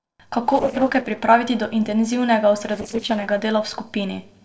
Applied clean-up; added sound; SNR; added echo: neural separator model SepFormer DNS4.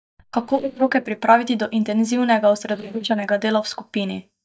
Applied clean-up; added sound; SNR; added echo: neural mask model DeepFilterNet 3.